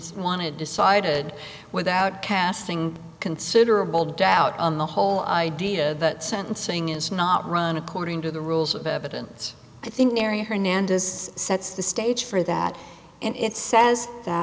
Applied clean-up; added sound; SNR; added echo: none; none; none; none.